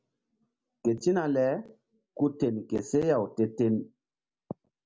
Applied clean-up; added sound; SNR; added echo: none; none; none; none.